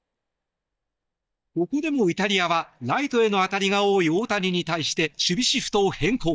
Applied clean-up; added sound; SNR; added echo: neural mask model DeepFilterNet 3.